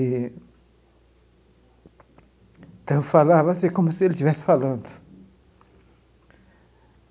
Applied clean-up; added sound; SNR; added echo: none; none; none; none.